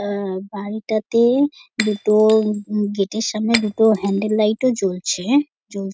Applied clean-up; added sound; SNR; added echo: neural mask model RNNoise.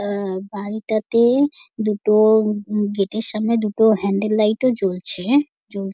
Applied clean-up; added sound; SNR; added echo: none; none; none; none.